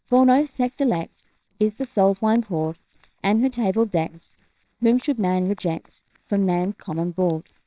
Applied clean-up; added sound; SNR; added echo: neural separator model SepFormer WHAMR!.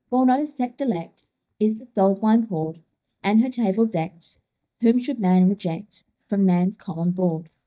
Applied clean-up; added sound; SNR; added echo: neural mask model DeepFilterNet 3.